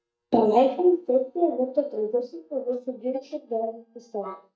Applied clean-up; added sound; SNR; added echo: neural mask model DeepFilterNet 3.